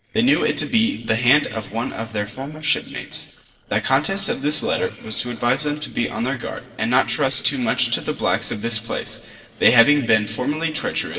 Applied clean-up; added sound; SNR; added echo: neural separator model SepFormer DNS4.